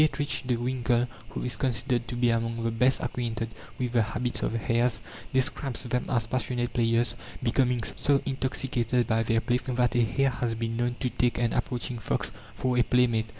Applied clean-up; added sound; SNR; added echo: none; none; none; none.